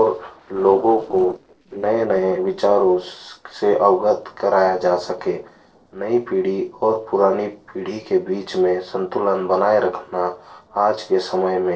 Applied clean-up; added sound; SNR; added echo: neural separator model SepFormer DNS4.